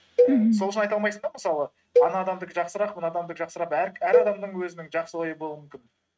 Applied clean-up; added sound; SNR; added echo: neural mask model RNNoise.